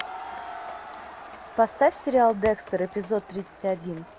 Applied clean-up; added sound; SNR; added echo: none; Crowd; 15 dB; none.